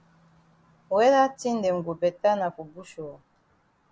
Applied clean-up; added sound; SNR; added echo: none; none; none; none.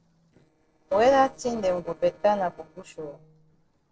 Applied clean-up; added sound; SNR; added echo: neural separator model SepFormer DNS4.